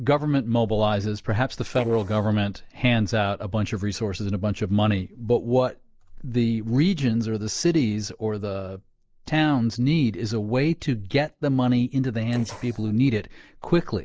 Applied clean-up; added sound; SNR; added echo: neural separator model SepFormer DNS4.